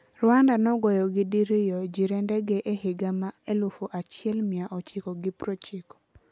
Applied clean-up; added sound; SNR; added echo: none; none; none; none.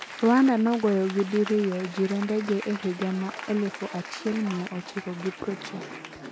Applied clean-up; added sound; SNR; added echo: none; Applause / Crowd; 13 dB; none.